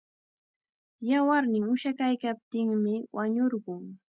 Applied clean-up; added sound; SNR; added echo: none; none; none; none.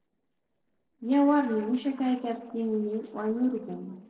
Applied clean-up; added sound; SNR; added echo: neural separator model SepFormer DNS4.